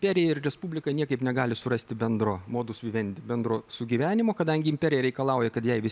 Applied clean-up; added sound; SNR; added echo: none; none; none; none.